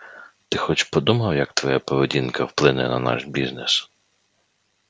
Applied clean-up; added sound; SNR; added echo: none; none; none; none.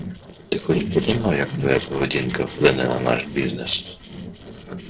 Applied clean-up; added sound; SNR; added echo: neural separator model SepFormer DNS4.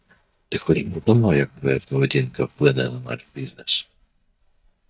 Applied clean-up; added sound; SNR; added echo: neural mask model DeepFilterNet 3.